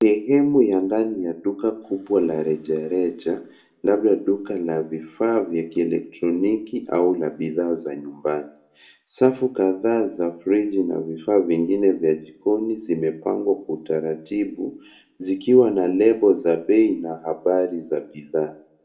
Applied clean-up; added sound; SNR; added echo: none; none; none; reverberation time 0.4 s.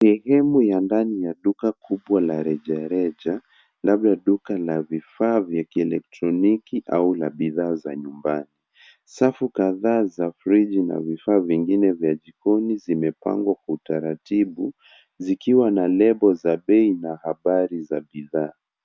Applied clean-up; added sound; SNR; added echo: none; none; none; none.